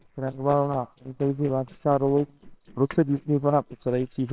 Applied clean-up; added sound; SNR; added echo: neural separator model SepFormer WHAMR!.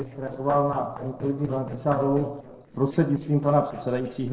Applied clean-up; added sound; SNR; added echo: neural separator model SepFormer DNS4.